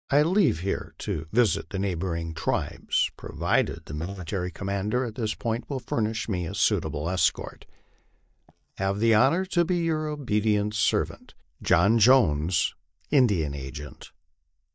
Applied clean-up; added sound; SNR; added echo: neural mask model DeepFilterNet 3.